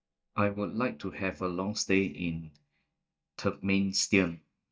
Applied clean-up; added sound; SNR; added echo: neural mask model DeepFilterNet 3.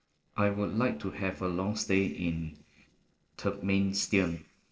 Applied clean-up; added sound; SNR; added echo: neural separator model SepFormer DNS4.